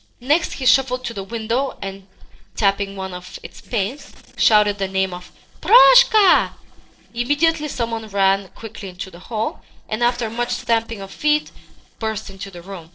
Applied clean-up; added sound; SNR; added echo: neural separator model SepFormer DNS4.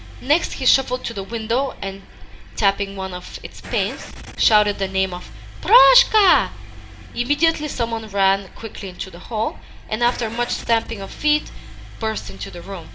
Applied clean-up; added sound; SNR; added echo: none; Engine starting / Car; 15 dB; reverberation time 0.4 s.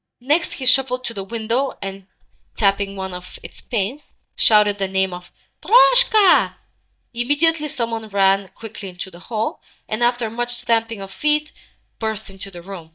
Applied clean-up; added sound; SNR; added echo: neural mask model DeepFilterNet 3.